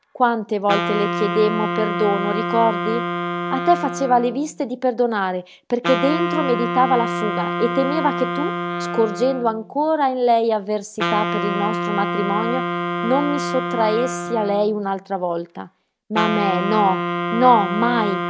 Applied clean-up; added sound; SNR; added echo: none; Wind instrument, woodwind instrument; 4 dB; none.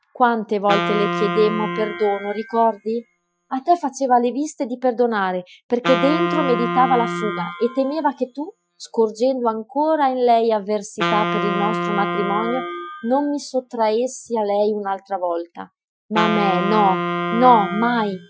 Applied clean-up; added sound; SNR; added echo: classical method Wiener filter.